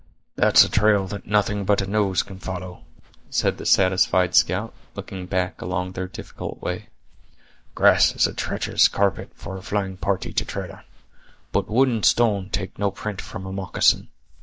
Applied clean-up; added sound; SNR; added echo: neural mask model DeepFilterNet 3.